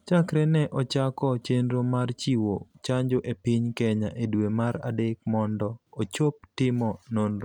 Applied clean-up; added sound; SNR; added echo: none; none; none; none.